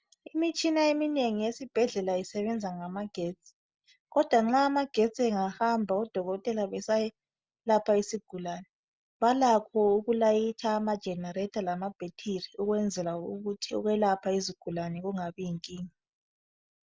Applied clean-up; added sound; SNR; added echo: none; none; none; none.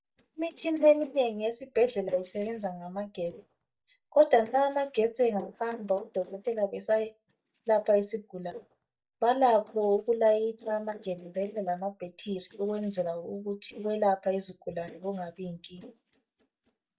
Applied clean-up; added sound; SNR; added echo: neural mask model DeepFilterNet 3.